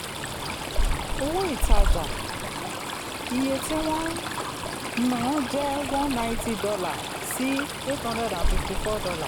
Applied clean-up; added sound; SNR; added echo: none; Stream; -3 dB; none.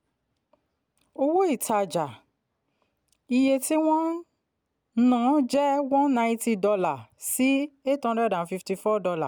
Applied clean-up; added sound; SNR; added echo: none; none; none; none.